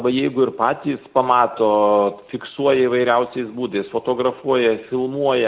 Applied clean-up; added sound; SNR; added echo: none; none; none; none.